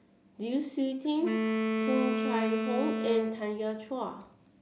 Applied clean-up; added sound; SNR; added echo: none; Wind instrument, woodwind instrument; -1 dB; none.